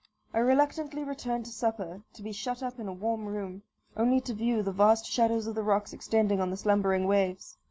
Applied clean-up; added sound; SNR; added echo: none; none; none; none.